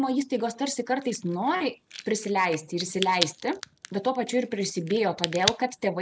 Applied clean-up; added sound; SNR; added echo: none; Crack; 10 dB; none.